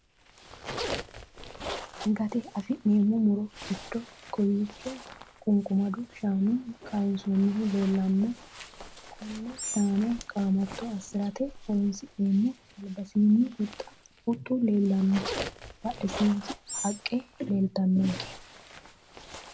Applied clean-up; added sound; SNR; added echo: none; Animal + Zipper (clothing); 13 dB; none.